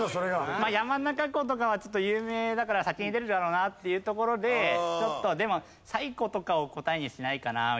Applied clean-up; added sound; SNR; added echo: none; none; none; none.